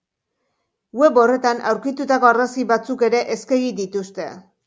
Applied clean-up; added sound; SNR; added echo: none; none; none; none.